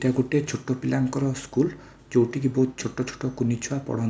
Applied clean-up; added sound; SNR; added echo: none; none; none; none.